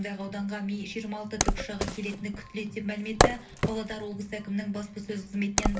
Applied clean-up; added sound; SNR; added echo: none; Wood; -2 dB; reverberation time 0.3 s.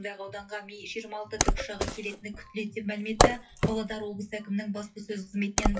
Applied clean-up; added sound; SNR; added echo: classical method WPE with log-MMSE.